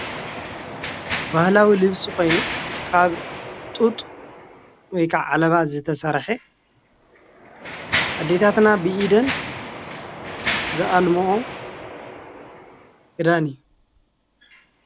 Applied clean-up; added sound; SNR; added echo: none; Mechanisms; 9 dB; none.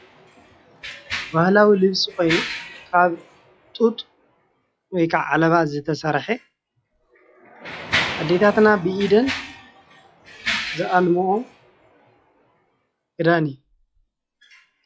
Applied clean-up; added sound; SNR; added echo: classical method log-MMSE.